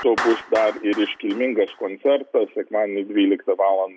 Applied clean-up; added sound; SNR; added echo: none; Clapping; 14 dB; none.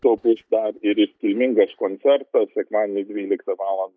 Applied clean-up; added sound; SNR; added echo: neural mask model DeepFilterNet 3.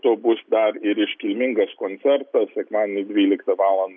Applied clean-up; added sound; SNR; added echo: none; none; none; none.